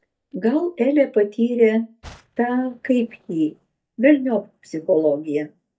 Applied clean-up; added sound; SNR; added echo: neural mask model DeepFilterNet 3.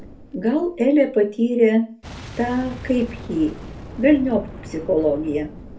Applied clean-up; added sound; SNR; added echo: none; Boom; 16 dB; reverberation time 0.3 s.